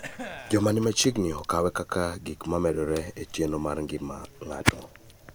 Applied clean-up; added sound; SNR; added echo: none; Chewing, mastication / Cough + Fire; 17 dB; none.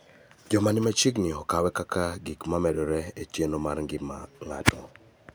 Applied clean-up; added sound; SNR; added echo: none; none; none; none.